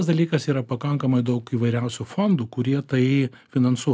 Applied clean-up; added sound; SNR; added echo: none; none; none; none.